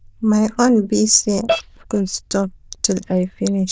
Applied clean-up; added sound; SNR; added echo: neural diffusion model UNIVERSE++.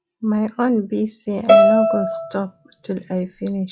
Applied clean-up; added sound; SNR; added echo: classical method log-MMSE.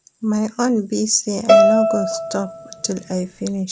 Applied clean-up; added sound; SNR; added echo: none; Bowed string instrument; -4 dB; none.